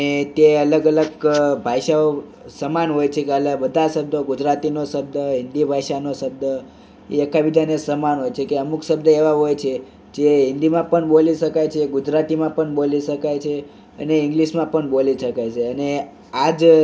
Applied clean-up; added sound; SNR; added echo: none; none; none; reverberation time 0.3 s.